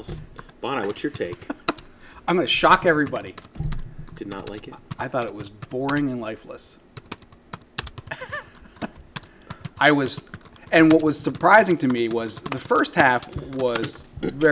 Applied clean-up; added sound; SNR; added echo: none; Typing; 17 dB; none.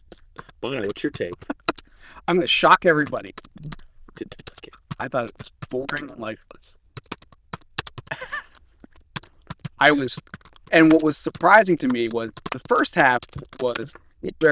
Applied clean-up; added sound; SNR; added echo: neural diffusion model UNIVERSE++.